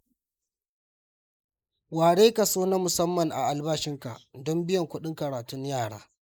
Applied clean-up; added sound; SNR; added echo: neural mask model Resemble Enhance denoiser.